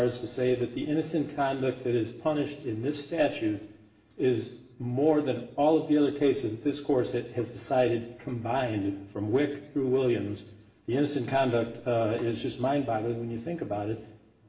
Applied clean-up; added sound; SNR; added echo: none; none; none; reverberation time 0.8 s.